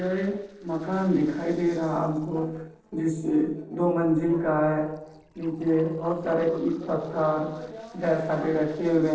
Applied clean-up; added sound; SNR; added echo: neural separator model SepFormer DNS4.